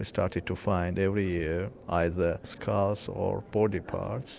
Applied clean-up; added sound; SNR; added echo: none; none; none; none.